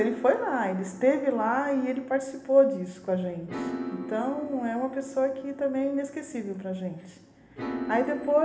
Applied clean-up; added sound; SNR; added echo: none; Piano; 12 dB; reverberation time 1.1 s.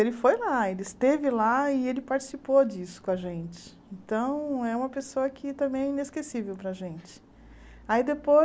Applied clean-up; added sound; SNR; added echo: none; none; none; none.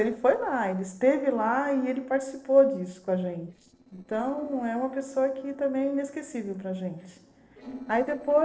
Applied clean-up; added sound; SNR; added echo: neural separator model SepFormer DNS4.